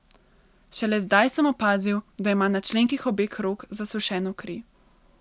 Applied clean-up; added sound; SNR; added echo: none; none; none; none.